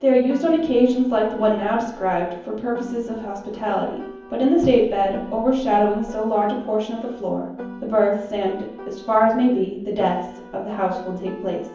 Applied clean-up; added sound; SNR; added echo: none; Piano; 17 dB; reverberation time 0.7 s.